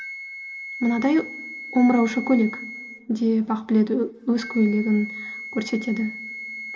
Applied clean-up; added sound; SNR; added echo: none; Wind instrument, woodwind instrument; 13 dB; reverberation time 0.8 s.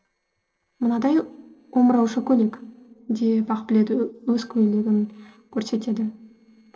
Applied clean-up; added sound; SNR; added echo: neural separator model SepFormer DNS4.